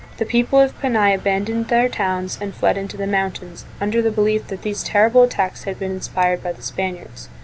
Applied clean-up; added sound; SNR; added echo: none; Engine; 18 dB; none.